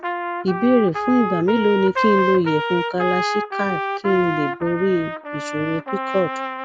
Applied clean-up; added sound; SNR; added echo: none; Trumpet; 4 dB; none.